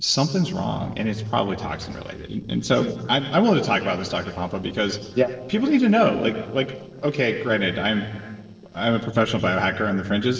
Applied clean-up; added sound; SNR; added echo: neural separator model SepFormer DNS4.